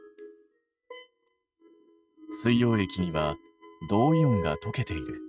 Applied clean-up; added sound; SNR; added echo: neural mask model RNNoise.